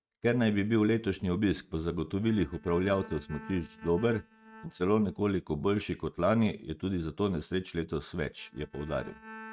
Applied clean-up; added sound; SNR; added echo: neural mask model RNNoise.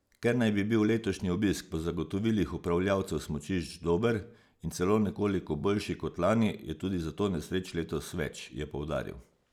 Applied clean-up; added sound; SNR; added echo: none; none; none; none.